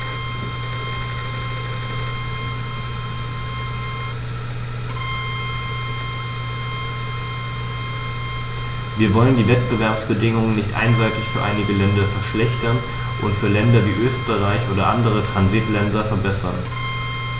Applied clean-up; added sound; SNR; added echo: none; Bowed string instrument; 11 dB; none.